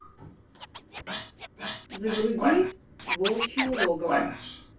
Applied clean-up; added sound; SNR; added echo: none; Scratching (performance technique); 2 dB; reverberation time 0.2 s.